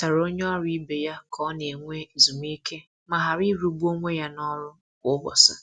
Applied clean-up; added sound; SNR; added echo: none; none; none; none.